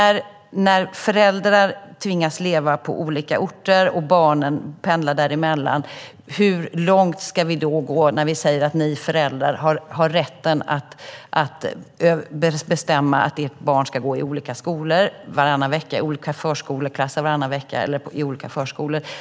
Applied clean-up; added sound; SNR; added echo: none; none; none; none.